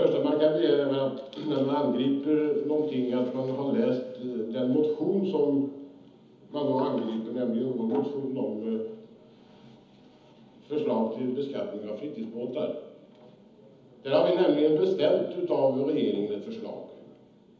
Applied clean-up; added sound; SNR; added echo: none; none; none; reverberation time 1.3 s.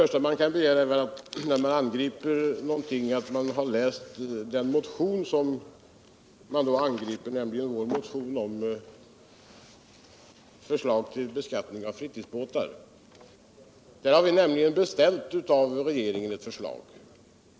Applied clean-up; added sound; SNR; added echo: none; none; none; none.